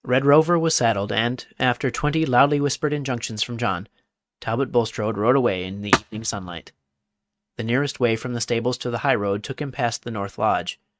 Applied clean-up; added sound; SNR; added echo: neural mask model RNNoise.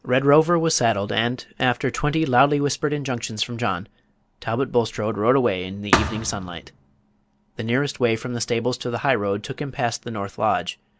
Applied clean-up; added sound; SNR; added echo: none; Thump, thud; 3 dB; none.